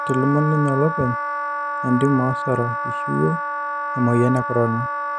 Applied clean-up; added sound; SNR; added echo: none; Wind instrument, woodwind instrument; 4 dB; none.